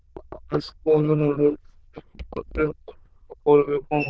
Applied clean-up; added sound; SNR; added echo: neural diffusion model UNIVERSE++.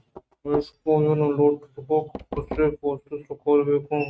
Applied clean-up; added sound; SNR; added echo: neural mask model RNNoise.